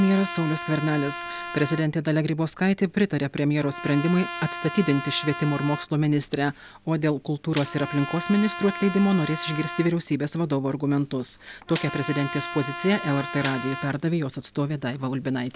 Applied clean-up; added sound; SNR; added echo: none; Trumpet + Crushing; 11 dB; none.